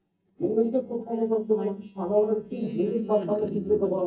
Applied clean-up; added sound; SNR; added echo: neural mask model DeepFilterNet 3.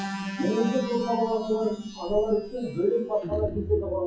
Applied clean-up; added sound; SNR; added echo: classical method WPE with log-MMSE.